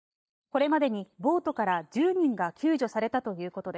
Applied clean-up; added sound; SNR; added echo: neural mask model DeepFilterNet 3.